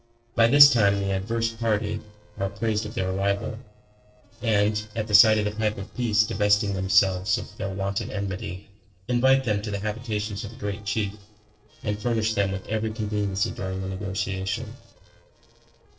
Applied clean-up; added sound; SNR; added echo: neural separator model SepFormer DNS4.